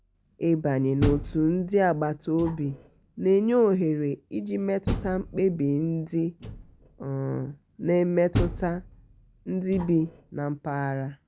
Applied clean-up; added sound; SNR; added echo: none; Door; 10 dB; none.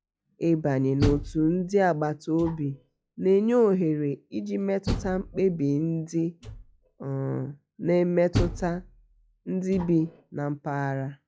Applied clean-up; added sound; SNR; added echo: classical method log-MMSE.